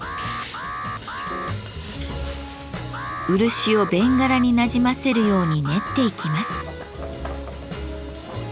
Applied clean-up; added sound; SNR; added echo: none; Alarm; 8 dB; none.